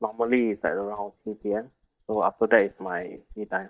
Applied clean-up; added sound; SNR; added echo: neural mask model DeepFilterNet 3.